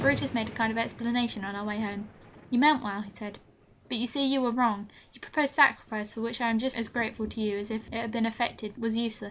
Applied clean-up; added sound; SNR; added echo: none; Thunder; 17 dB; none.